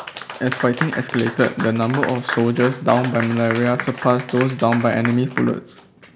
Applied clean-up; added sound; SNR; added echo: none; Applause / Clapping; 10 dB; none.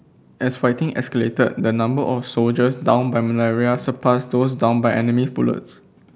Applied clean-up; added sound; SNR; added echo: none; none; none; none.